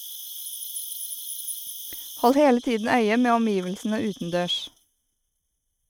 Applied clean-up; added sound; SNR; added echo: neural mask model RNNoise.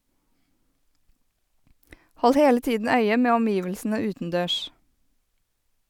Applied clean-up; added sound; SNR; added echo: none; none; none; none.